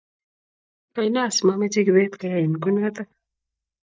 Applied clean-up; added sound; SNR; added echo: neural mask model DeepFilterNet 3.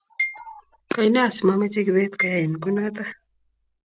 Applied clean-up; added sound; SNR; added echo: none; Marimba, xylophone; 11 dB; none.